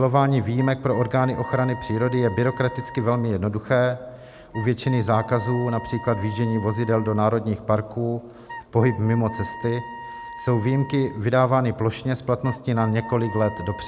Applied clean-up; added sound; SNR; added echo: none; Wind instrument, woodwind instrument; 15 dB; none.